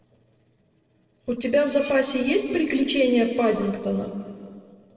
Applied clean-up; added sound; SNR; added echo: neural separator model SepFormer DNS4.